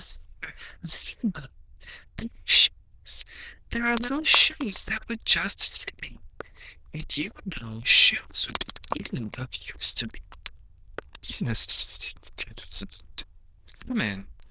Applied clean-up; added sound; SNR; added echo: neural diffusion model UNIVERSE++.